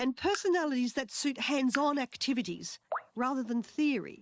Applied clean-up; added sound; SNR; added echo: neural mask model Resemble Enhance denoiser.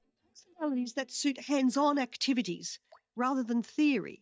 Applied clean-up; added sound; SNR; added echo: neural mask model DeepFilterNet 3.